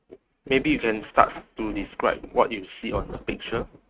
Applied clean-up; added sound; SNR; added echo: neural mask model RNNoise.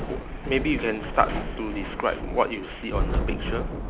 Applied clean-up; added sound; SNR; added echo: none; Thunder / Rain; 2 dB; none.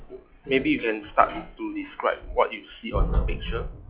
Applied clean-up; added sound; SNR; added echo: classical method log-MMSE.